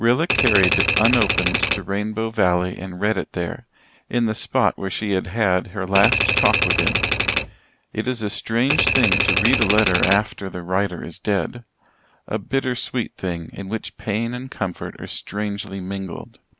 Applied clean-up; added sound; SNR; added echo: none; Typewriter; -2 dB; none.